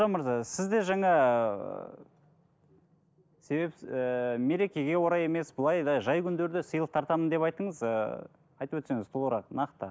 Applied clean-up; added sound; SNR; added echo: none; none; none; none.